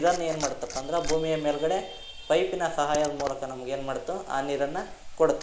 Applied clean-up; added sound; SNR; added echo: none; Liquid; 11 dB; none.